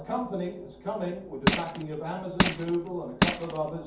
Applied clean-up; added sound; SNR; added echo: none; Crushing; -5 dB; reverberation time 0.6 s.